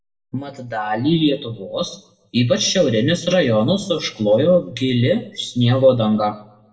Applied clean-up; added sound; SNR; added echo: none; none; none; reverberation time 0.5 s.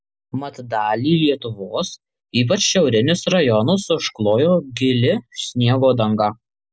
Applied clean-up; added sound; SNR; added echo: none; none; none; none.